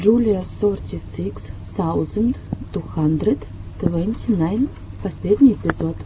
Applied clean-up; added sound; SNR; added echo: none; none; none; none.